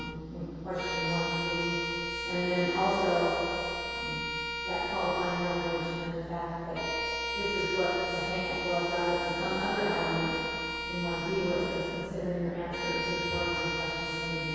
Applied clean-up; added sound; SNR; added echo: none; Bowed string instrument; 3 dB; reverberation time 2.2 s.